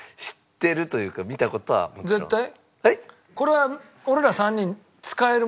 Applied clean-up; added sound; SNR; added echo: none; none; none; none.